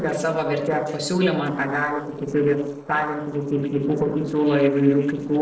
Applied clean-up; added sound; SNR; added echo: neural separator model SepFormer DNS4.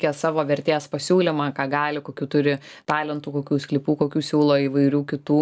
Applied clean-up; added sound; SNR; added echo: none; none; none; none.